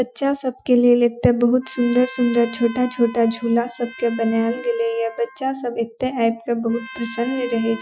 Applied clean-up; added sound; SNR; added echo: classical method Wiener filter.